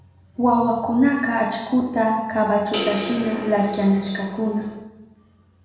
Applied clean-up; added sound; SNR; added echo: none; Crash cymbal; 9 dB; reverberation time 1.0 s.